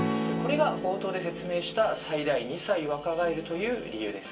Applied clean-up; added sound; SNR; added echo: none; Strum; 6 dB; reverberation time 0.2 s.